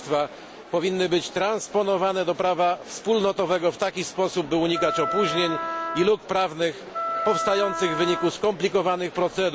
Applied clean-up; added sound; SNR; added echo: none; Wind instrument, woodwind instrument; 5 dB; none.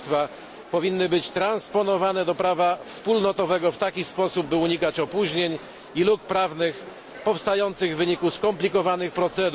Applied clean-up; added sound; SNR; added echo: none; none; none; none.